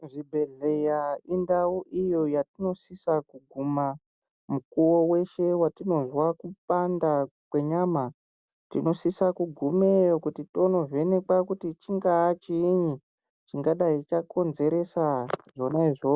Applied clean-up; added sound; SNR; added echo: none; none; none; none.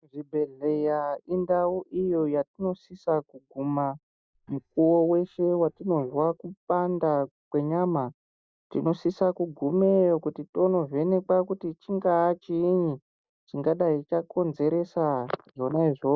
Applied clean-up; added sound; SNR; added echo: neural mask model DeepFilterNet 3.